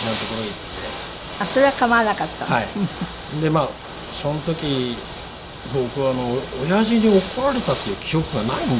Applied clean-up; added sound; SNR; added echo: none; Ocean / Boat, Water vehicle; 10 dB; none.